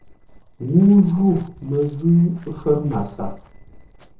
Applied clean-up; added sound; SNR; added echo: neural separator model SepFormer DNS4.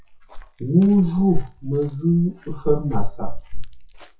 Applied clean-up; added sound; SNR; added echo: classical method WPE with log-MMSE.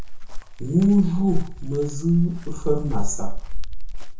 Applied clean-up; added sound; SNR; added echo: none; Chirp, tweet; -2 dB; reverberation time 0.6 s.